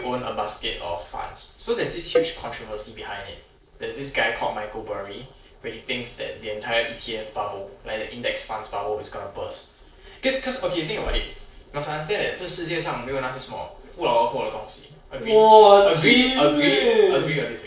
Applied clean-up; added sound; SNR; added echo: neural separator model SepFormer DNS4.